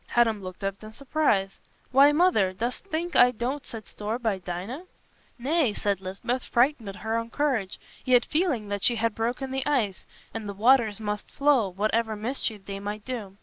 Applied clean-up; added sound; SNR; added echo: none; none; none; none.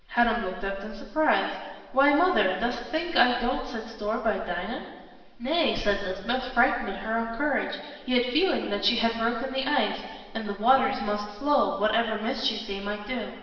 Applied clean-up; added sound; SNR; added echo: none; none; none; reverberation time 1.2 s.